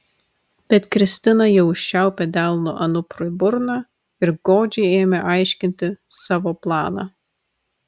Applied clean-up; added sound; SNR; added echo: none; none; none; none.